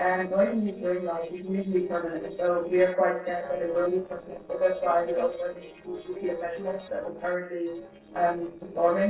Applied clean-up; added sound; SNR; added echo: neural separator model SepFormer DNS4.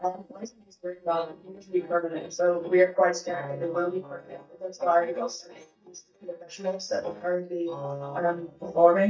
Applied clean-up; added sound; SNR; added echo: neural mask model DeepFilterNet 3.